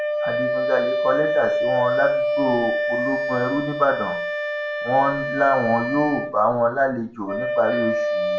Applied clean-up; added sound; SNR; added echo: none; Wind instrument, woodwind instrument; 0 dB; reverberation time 0.4 s.